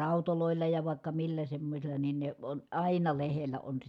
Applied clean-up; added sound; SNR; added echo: none; none; none; none.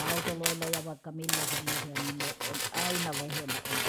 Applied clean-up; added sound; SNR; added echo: none; Tools; -4 dB; none.